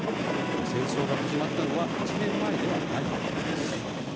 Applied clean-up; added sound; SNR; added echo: none; Train; -4 dB; none.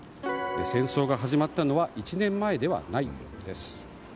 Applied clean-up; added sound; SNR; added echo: none; none; none; none.